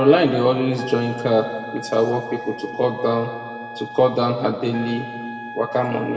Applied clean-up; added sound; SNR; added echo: none; Trumpet; 14 dB; reverberation time 1.8 s.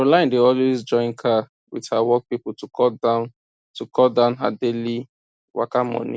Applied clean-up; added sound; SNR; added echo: none; none; none; none.